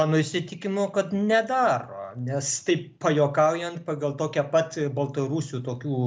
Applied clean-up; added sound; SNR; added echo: none; none; none; none.